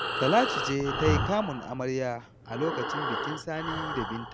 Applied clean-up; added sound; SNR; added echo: none; Breathing; 2 dB; none.